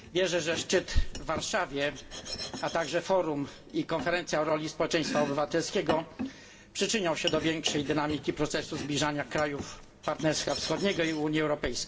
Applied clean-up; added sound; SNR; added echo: none; Domestic sounds, home sounds; 11 dB; reverberation time 1.0 s.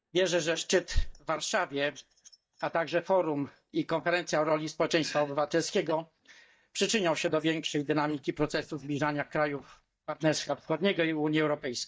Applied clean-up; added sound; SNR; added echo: neural mask model DeepFilterNet 3.